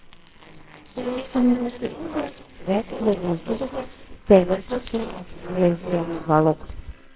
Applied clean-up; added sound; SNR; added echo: neural separator model SepFormer WHAMR!.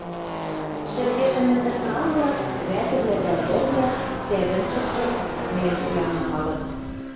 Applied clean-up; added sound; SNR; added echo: none; Car passing by / Race car, auto racing; 3 dB; reverberation time 1.1 s.